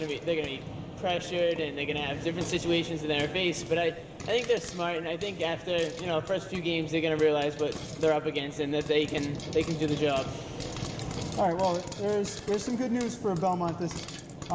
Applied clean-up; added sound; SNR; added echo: none; Frying (food); 17 dB; reverberation time 2.6 s.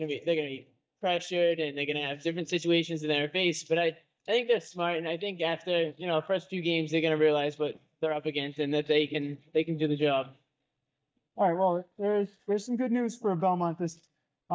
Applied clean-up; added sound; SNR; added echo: neural mask model DeepFilterNet 3.